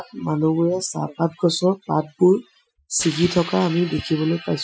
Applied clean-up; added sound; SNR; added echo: classical method Wiener filter.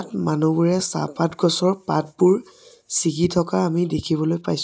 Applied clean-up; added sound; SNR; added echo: none; none; none; none.